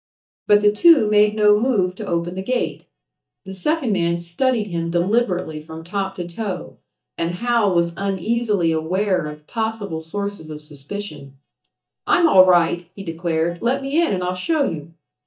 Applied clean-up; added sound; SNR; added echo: neural mask model DeepFilterNet 3.